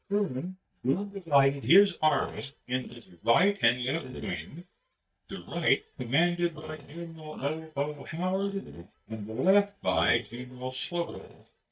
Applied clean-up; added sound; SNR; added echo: neural mask model DeepFilterNet 3.